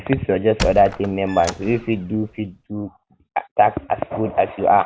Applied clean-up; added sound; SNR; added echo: none; Squeak; 11 dB; none.